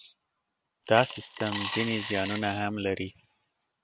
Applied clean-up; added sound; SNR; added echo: none; Coin (dropping) / Glass; 7 dB; none.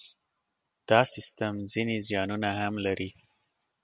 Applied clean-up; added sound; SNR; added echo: none; none; none; none.